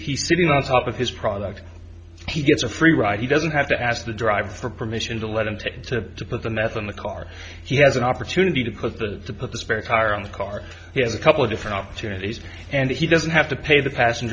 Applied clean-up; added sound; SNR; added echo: none; none; none; none.